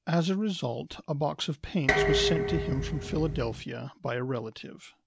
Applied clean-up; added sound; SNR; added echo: none; Dishes, pots, and pans; 0 dB; none.